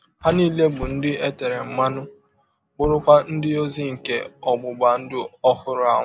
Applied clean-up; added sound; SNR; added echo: none; Squeak / Wood + Tap / Bass drum; 16 dB; none.